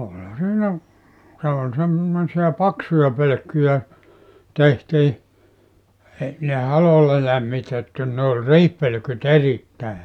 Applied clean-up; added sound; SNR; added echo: none; none; none; none.